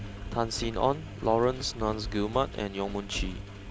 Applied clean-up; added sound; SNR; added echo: none; Engine; 8 dB; none.